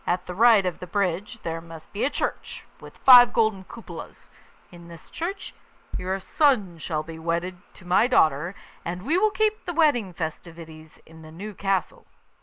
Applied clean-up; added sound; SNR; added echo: none; Bass drum; 5 dB; none.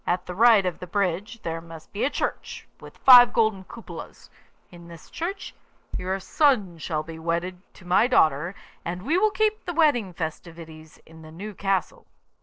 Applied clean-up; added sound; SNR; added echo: neural separator model SepFormer DNS4.